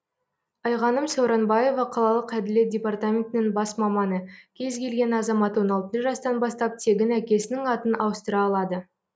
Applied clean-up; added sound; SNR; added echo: none; none; none; none.